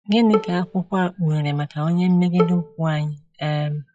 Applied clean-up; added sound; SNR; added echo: classical method log-MMSE.